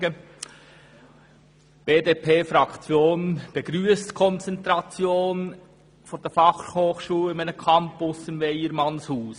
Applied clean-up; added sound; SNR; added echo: none; none; none; none.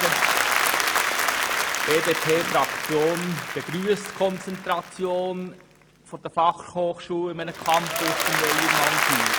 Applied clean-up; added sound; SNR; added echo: none; Applause; -1 dB; none.